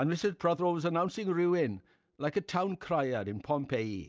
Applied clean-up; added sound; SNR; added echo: none; none; none; none.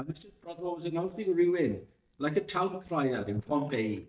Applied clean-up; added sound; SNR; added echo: neural mask model DeepFilterNet 3.